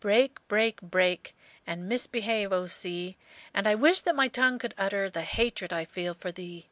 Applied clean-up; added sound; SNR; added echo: none; none; none; none.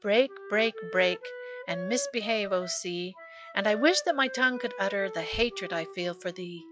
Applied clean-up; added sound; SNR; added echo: classical method log-MMSE.